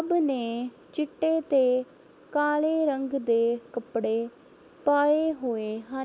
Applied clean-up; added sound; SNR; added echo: none; none; none; none.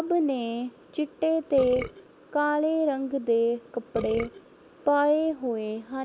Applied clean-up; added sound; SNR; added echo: none; Burping, eructation; 10 dB; none.